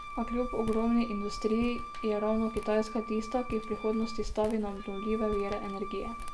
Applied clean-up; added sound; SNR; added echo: none; Wind instrument, woodwind instrument + Walk, footsteps; 7 dB; none.